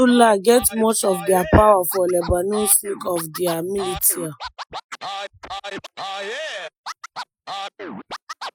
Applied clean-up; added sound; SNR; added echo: classical method Wiener filter.